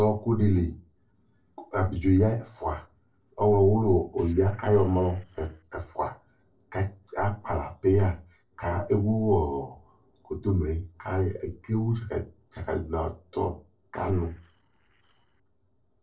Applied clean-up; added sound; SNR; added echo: neural separator model SepFormer DNS4.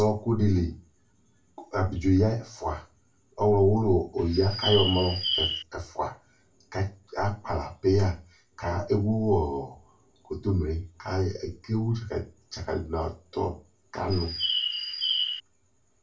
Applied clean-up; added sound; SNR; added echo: none; Bird; 2 dB; reverberation time 0.3 s.